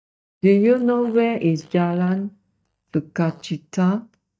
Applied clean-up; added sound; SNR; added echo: neural mask model DeepFilterNet 3.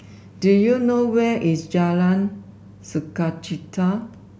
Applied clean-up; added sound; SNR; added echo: none; none; none; none.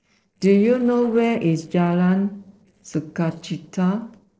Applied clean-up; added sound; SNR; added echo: neural separator model SepFormer DNS4.